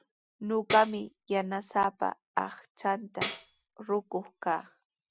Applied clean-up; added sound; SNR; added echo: classical method spectral subtraction.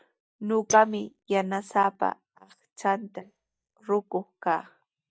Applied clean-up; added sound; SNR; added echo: neural mask model DeepFilterNet 3.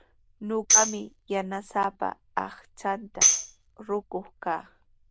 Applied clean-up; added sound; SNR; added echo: neural diffusion model UNIVERSE++.